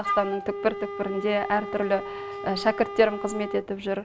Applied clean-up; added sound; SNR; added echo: none; Wind instrument, woodwind instrument; 8 dB; none.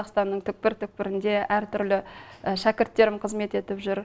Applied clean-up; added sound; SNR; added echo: none; none; none; none.